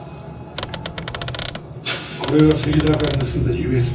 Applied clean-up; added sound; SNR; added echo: none; Typewriter; 10 dB; reverberation time 0.6 s.